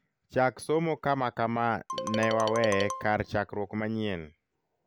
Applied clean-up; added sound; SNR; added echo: none; Marimba, xylophone; 6 dB; none.